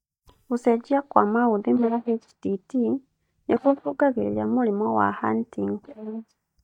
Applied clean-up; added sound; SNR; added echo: neural mask model DeepFilterNet 3.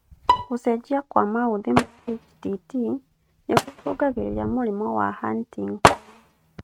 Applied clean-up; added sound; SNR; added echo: neural mask model RNNoise.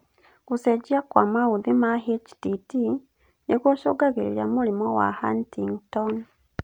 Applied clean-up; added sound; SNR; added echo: none; none; none; none.